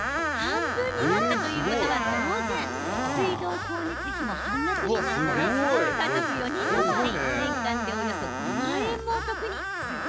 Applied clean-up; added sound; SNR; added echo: none; Screech; 1 dB; none.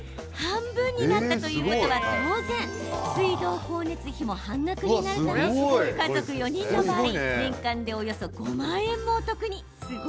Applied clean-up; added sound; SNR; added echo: none; none; none; none.